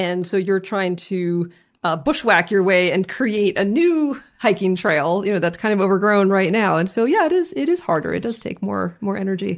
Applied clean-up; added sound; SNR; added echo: neural mask model DeepFilterNet 3.